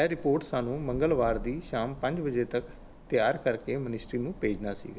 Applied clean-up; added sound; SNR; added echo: none; Thunder; 15 dB; none.